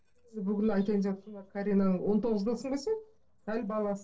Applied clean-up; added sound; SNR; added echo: neural separator model SepFormer DNS4.